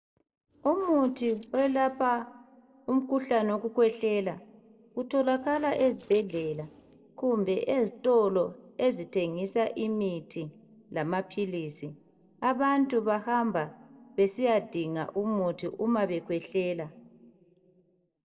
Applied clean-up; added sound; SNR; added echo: neural separator model SepFormer DNS4.